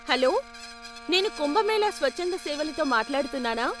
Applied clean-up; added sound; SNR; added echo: none; Screech + Bowed string instrument; 14 dB; none.